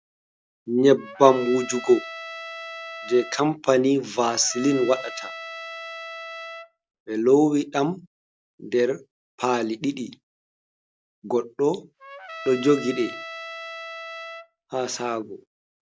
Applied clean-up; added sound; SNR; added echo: none; Trumpet; 13 dB; none.